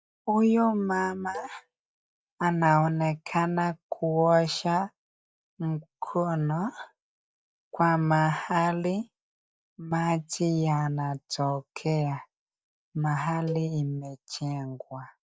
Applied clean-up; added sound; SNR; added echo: neural mask model DeepFilterNet 3.